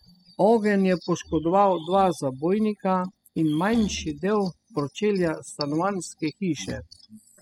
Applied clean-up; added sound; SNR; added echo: classical method spectral subtraction.